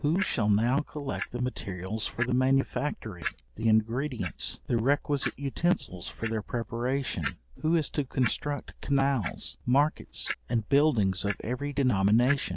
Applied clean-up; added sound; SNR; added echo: none; Clock; 14 dB; none.